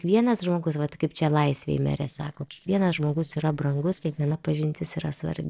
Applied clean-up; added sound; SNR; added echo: neural separator model SepFormer DNS4.